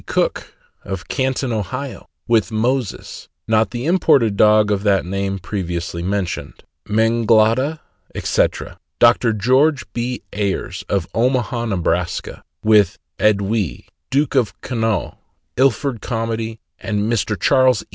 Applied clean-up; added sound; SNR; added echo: none; none; none; none.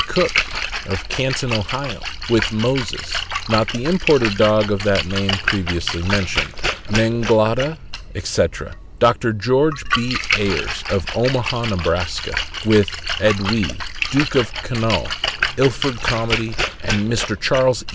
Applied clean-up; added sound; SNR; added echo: none; Splash, splatter; 4 dB; none.